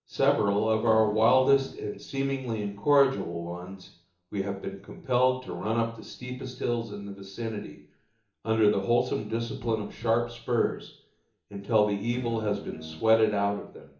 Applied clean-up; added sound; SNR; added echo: none; Guitar; 14 dB; reverberation time 0.8 s.